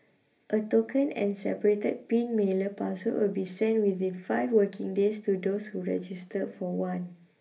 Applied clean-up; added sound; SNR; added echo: none; none; none; reverberation time 0.3 s.